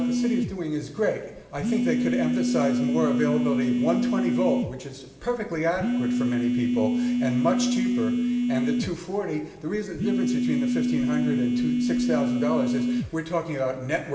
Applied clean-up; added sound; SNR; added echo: none; Telephone; -3 dB; reverberation time 1.2 s.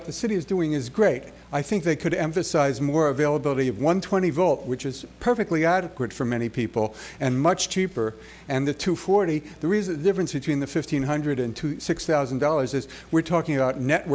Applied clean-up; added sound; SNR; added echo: none; none; none; none.